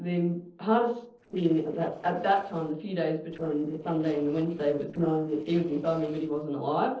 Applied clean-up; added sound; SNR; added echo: neural separator model SepFormer DNS4.